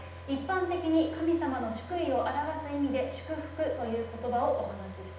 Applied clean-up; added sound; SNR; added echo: none; Car; 13 dB; reverberation time 0.9 s.